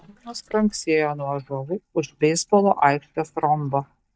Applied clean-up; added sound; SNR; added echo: neural mask model DeepFilterNet 3.